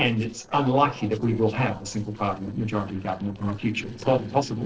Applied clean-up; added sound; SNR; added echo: neural separator model SepFormer DNS4.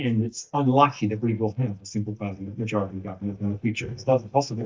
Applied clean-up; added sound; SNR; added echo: neural mask model DeepFilterNet 3.